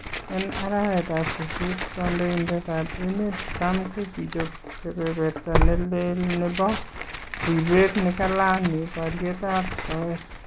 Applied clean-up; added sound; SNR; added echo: none; Tearing; 4 dB; none.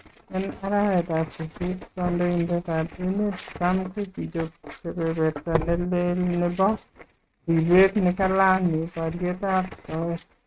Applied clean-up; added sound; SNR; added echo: neural mask model RNNoise.